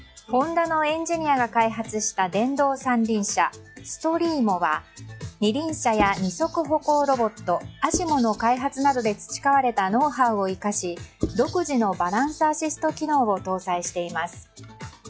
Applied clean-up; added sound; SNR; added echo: classical method log-MMSE.